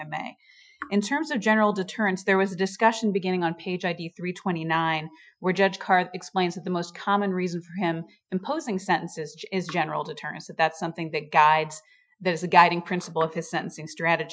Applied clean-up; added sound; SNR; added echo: classical method Wiener filter.